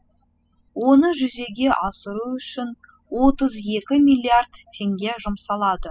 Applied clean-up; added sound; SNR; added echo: classical method spectral subtraction.